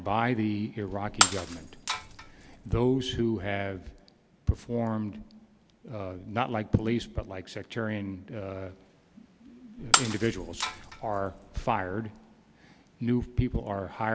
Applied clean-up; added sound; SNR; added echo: none; Shatter; 0 dB; none.